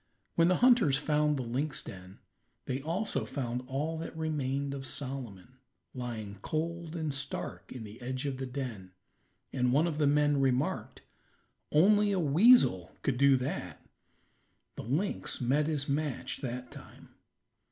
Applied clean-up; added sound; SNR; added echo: none; none; none; none.